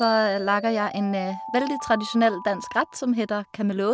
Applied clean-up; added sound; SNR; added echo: none; Bicycle bell + Alarm; 13 dB; none.